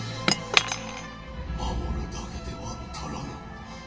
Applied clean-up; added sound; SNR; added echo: none; Cutlery, silverware / Chink, clink; -4 dB; reverberation time 0.8 s.